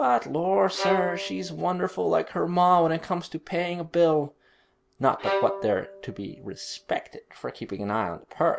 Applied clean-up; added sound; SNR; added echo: none; Bowed string instrument; 8 dB; none.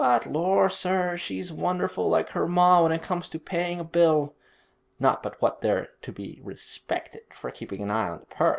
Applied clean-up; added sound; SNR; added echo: none; none; none; none.